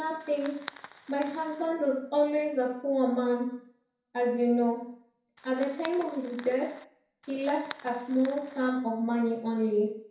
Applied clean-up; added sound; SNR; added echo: none; Fire; 18 dB; reverberation time 0.6 s.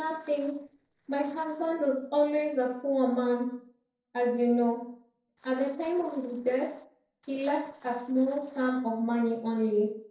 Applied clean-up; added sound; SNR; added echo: neural separator model SepFormer DNS4.